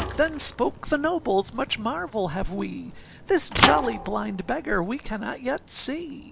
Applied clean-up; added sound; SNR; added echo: none; Thump, thud / Bicycle; 5 dB; none.